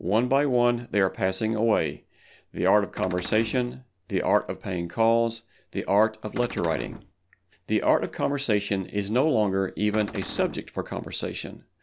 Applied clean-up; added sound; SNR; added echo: none; Cupboard open or close; 14 dB; none.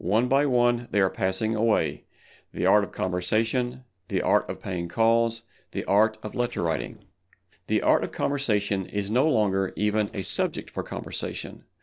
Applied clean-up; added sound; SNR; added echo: neural separator model SepFormer DNS4.